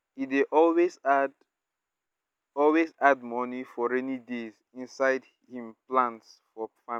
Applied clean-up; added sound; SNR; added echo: none; none; none; none.